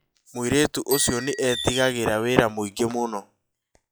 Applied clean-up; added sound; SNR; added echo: classical method log-MMSE.